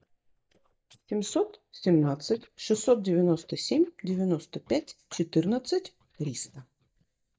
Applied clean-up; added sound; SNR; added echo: neural mask model DeepFilterNet 3.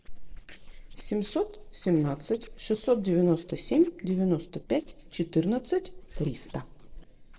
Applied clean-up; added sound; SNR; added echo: neural separator model SepFormer DNS4.